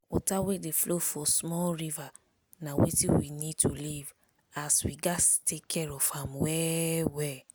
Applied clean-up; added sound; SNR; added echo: none; none; none; none.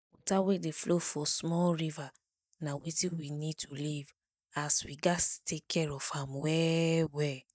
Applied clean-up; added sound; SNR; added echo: neural mask model DeepFilterNet 3.